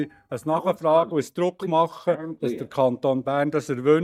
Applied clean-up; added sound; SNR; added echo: neural mask model DeepFilterNet 3.